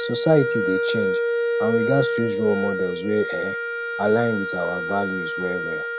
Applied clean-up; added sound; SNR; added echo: none; Wind instrument, woodwind instrument; 1 dB; none.